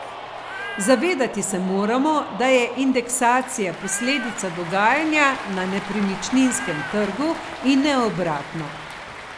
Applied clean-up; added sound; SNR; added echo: none; Cheering + Meow; 11 dB; none.